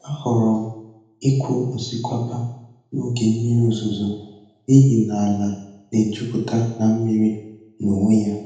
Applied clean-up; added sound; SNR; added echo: none; none; none; reverberation time 0.8 s.